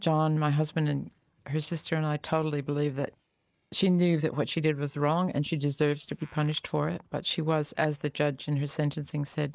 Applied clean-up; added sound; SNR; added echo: neural mask model Resemble Enhance denoiser.